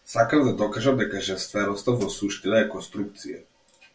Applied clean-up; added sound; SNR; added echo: none; Hi-hat; 19 dB; reverberation time 0.2 s.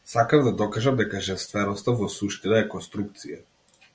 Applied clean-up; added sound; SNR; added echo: none; none; none; none.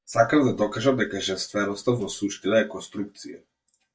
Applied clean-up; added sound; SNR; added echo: neural mask model DeepFilterNet 3.